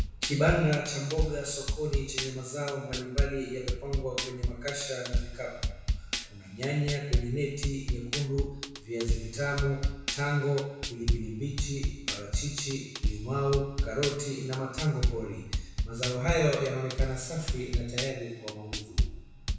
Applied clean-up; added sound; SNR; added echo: none; Drum kit; 1 dB; reverberation time 1.0 s.